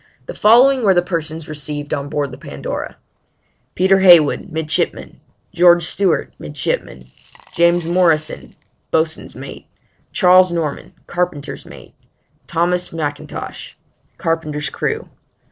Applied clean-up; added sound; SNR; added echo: neural separator model SepFormer DNS4.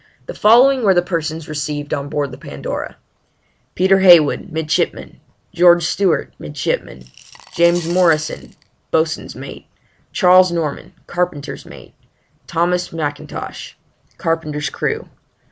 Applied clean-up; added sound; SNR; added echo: none; Coin (dropping) / Glass; 20 dB; none.